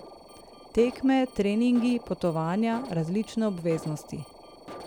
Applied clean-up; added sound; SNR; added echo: none; Alarm; 17 dB; none.